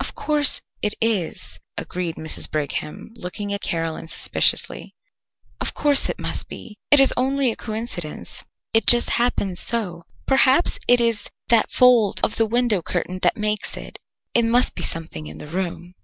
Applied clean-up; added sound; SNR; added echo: none; none; none; none.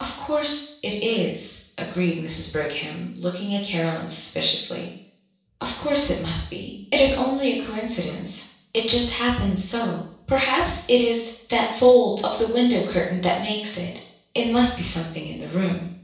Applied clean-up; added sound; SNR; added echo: none; none; none; reverberation time 0.7 s.